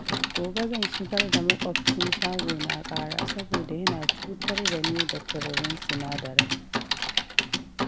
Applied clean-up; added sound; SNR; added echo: none; Typing; -5 dB; none.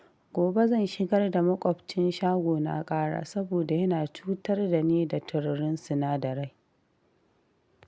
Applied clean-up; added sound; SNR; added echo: none; none; none; none.